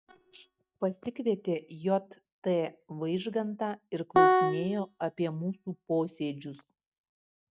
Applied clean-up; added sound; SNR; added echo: neural mask model DeepFilterNet 3.